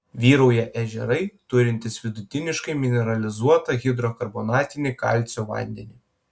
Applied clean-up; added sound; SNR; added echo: none; none; none; none.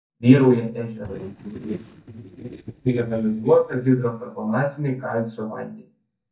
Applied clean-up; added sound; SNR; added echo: neural mask model DeepFilterNet 3.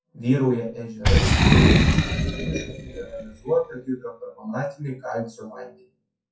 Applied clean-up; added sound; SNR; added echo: classical method WPE with log-MMSE.